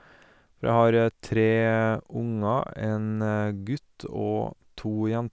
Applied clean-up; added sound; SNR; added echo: none; none; none; none.